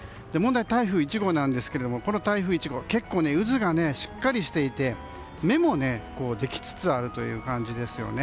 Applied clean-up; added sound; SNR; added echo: none; none; none; none.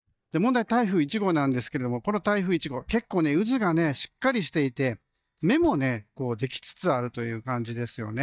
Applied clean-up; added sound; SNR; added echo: neural mask model DeepFilterNet 3.